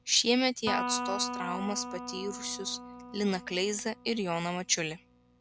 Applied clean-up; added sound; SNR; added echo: none; Electric guitar; 8 dB; none.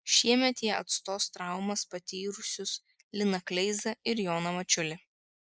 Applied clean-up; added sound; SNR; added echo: neural mask model Resemble Enhance denoiser.